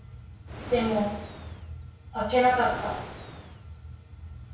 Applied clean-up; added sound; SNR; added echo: none; Animal; 13 dB; reverberation time 0.6 s.